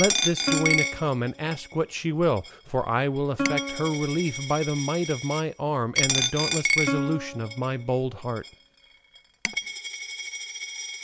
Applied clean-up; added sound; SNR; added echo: none; Coin (dropping) + Plucked string instrument; 2 dB; none.